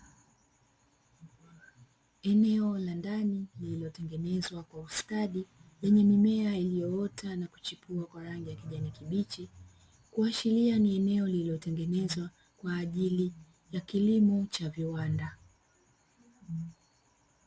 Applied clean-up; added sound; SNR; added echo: none; none; none; none.